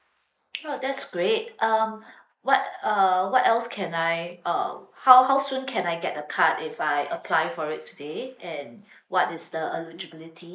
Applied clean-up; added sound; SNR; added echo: neural mask model Resemble Enhance denoiser.